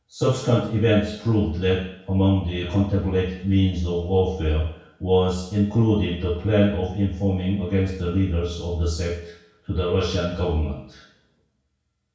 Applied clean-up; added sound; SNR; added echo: none; none; none; reverberation time 0.6 s.